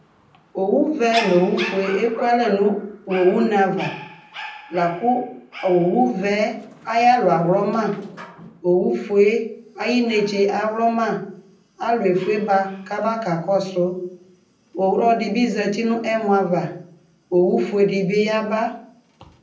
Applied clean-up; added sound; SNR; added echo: none; Dog; 18 dB; reverberation time 0.6 s.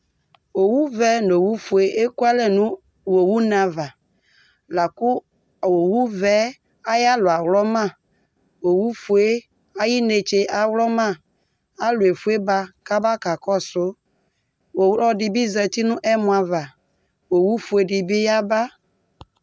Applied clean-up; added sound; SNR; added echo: none; none; none; none.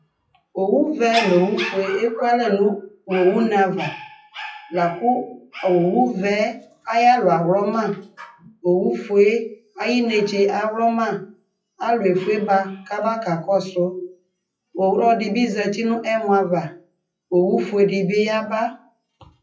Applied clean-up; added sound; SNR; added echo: classical method WPE with log-MMSE.